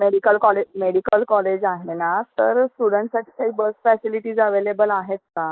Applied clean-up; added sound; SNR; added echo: neural mask model Resemble Enhance denoiser.